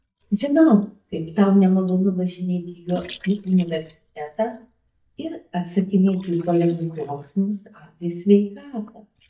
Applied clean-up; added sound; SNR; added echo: neural mask model DeepFilterNet 3.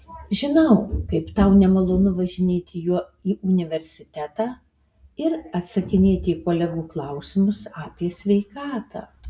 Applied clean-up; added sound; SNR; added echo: none; none; none; none.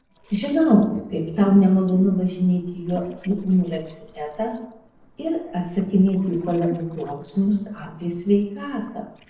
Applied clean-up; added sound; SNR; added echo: neural separator model SepFormer DNS4.